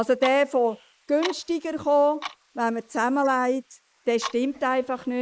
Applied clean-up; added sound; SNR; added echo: neural mask model Resemble Enhance denoiser.